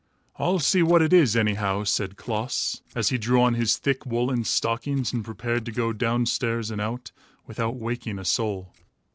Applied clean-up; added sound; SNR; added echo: neural separator model SepFormer DNS4.